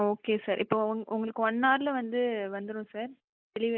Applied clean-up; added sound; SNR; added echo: neural mask model Resemble Enhance denoiser.